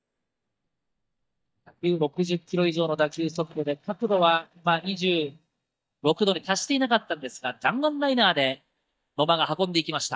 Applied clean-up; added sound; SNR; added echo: neural mask model DeepFilterNet 3.